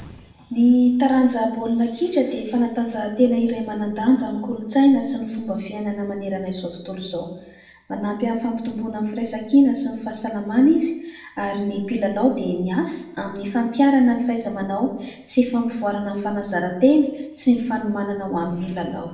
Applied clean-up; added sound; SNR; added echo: none; none; none; reverberation time 0.8 s.